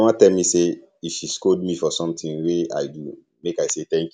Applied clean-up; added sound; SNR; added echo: none; none; none; none.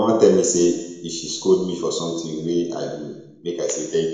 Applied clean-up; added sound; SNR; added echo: none; none; none; reverberation time 1.0 s.